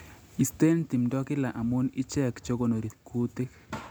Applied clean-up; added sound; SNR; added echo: none; none; none; none.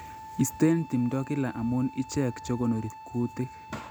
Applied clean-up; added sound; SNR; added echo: none; Wind instrument, woodwind instrument; 16 dB; none.